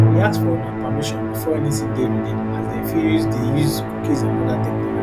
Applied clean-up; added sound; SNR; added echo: none; Musical instrument; -5 dB; none.